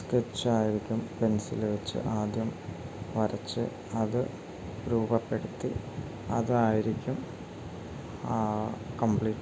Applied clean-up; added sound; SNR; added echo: none; none; none; none.